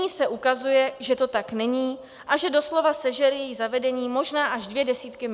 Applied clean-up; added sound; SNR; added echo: none; none; none; none.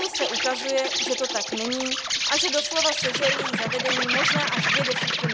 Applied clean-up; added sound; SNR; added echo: none; Insect; -3 dB; none.